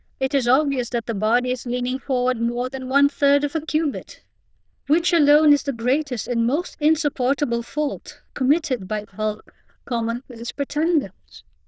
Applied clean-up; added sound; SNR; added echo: neural diffusion model UNIVERSE++.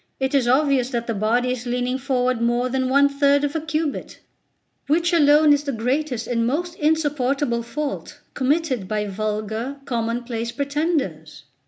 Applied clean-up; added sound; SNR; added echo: none; none; none; none.